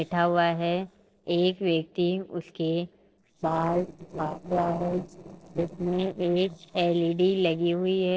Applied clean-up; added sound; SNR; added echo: neural separator model SepFormer DNS4.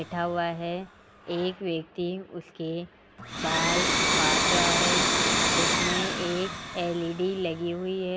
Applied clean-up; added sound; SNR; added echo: none; Domestic sounds, home sounds; -3 dB; none.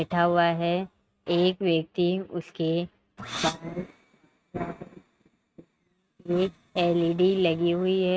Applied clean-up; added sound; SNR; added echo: neural mask model RNNoise.